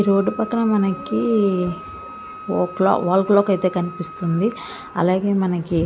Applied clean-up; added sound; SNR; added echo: none; Wind instrument, woodwind instrument; 17 dB; none.